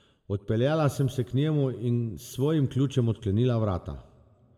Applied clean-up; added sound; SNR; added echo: none; none; none; reverberation time 0.7 s.